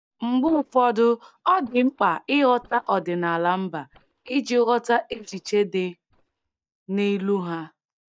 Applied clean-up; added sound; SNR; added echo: neural mask model DeepFilterNet 3.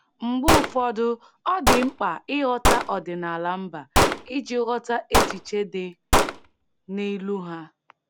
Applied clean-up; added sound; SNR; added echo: none; Gunshot, gunfire; -2 dB; none.